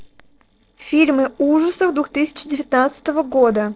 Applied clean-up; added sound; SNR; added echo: neural separator model SepFormer DNS4.